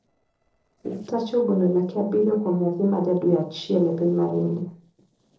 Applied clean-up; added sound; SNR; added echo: neural separator model SepFormer DNS4.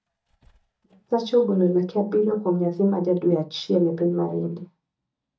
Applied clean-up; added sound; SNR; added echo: neural mask model DeepFilterNet 3.